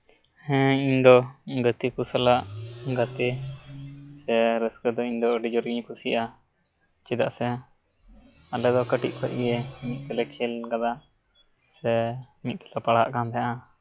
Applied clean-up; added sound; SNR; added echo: classical method log-MMSE.